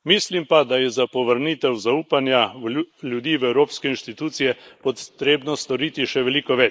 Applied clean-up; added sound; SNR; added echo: neural mask model Resemble Enhance denoiser.